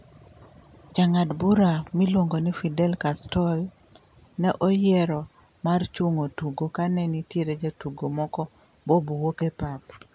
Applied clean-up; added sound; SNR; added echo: none; none; none; none.